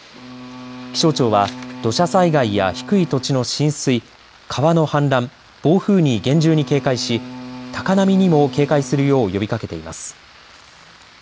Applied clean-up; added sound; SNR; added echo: none; Bowed string instrument; 16 dB; none.